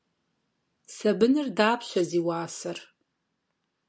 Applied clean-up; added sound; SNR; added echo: none; none; none; none.